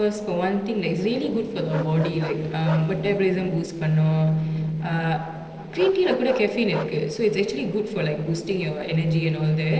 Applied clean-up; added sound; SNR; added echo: neural separator model SepFormer DNS4.